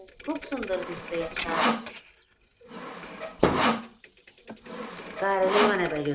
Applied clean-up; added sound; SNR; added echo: none; Sawing + Thump, thud; -1 dB; none.